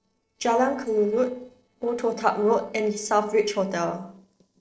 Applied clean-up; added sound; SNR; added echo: neural separator model SepFormer DNS4.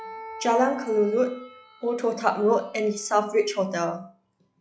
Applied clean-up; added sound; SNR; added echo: classical method log-MMSE.